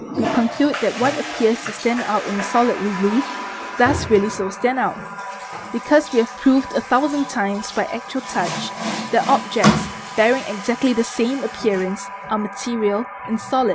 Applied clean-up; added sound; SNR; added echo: none; Water tap, faucet; 7 dB; none.